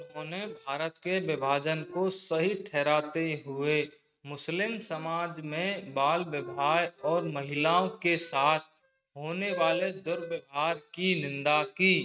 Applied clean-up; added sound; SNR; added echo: neural mask model RNNoise.